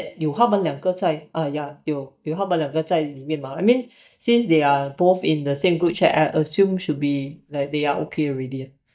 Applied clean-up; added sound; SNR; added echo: neural mask model DeepFilterNet 3.